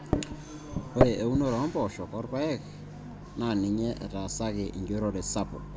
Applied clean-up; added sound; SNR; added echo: none; Microwave oven; 4 dB; none.